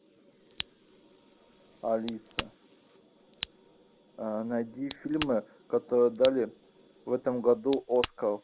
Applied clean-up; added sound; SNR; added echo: none; Crack; 13 dB; none.